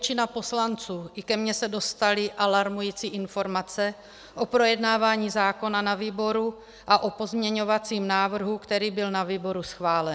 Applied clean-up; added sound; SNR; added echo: none; none; none; none.